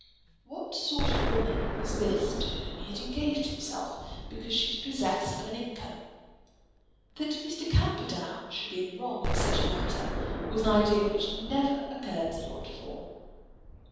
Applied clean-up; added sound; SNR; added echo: none; Explosion; 3 dB; reverberation time 1.2 s.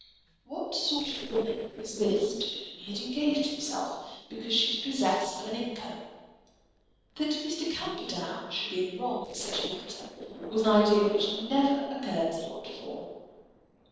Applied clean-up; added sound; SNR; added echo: neural separator model SepFormer DNS4.